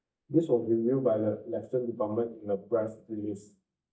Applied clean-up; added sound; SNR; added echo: neural mask model DeepFilterNet 3.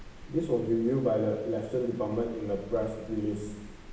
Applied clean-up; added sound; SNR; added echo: none; Rain; 16 dB; reverberation time 0.9 s.